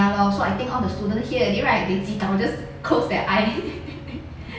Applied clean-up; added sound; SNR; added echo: none; Bowed string instrument; 16 dB; none.